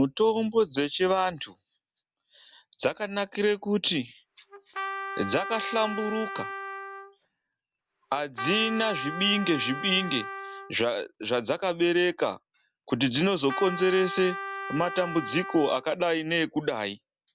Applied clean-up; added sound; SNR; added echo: none; Trumpet; 9 dB; none.